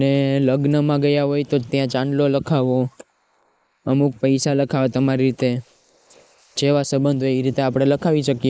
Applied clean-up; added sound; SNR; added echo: neural mask model Resemble Enhance denoiser.